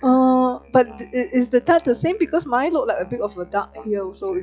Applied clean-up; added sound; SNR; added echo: classical method log-MMSE.